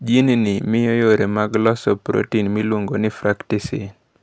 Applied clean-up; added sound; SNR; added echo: none; none; none; none.